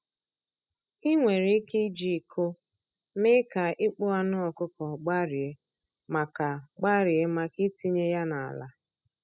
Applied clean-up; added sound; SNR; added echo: classical method spectral subtraction.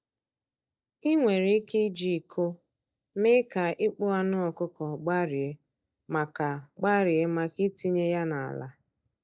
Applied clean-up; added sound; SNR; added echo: neural mask model DeepFilterNet 3.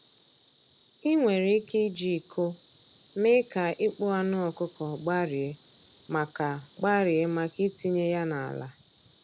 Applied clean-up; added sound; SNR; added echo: none; Insect; 14 dB; none.